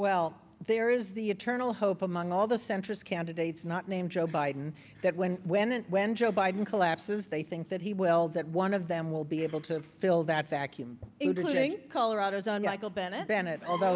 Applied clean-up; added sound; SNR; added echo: none; none; none; none.